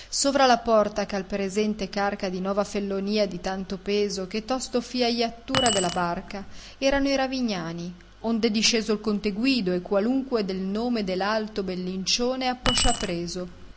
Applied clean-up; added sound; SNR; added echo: none; Keys jangling; 4 dB; none.